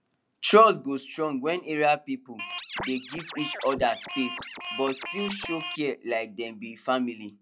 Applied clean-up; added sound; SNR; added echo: none; Scratching (performance technique); 9 dB; none.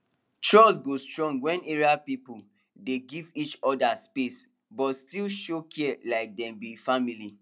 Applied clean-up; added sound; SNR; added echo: none; none; none; none.